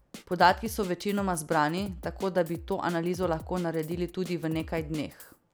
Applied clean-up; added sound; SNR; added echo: none; Drum kit; 15 dB; none.